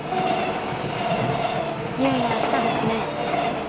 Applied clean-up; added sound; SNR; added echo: none; Train; -3 dB; none.